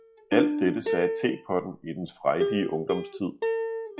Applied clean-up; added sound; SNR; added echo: classical method log-MMSE.